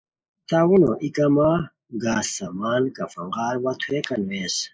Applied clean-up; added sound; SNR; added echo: neural mask model Resemble Enhance denoiser.